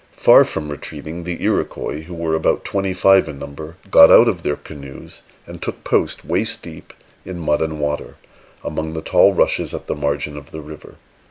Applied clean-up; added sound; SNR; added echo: none; none; none; none.